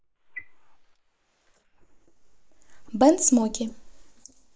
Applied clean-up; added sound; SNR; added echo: neural mask model Resemble Enhance denoiser.